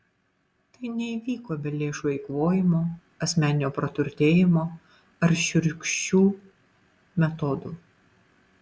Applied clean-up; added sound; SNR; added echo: none; none; none; none.